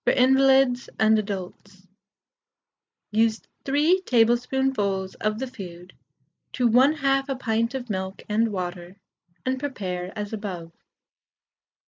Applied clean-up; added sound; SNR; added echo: neural mask model Resemble Enhance denoiser.